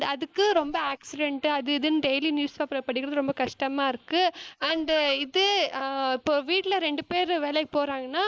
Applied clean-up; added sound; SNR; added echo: neural mask model Resemble Enhance denoiser.